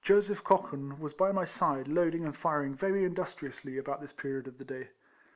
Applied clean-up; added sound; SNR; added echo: none; none; none; none.